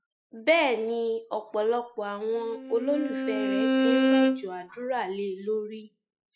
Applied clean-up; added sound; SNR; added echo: classical method log-MMSE.